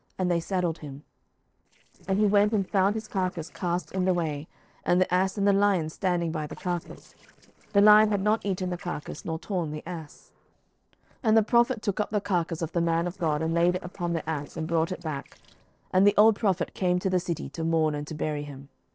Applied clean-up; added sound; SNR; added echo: neural separator model SepFormer DNS4.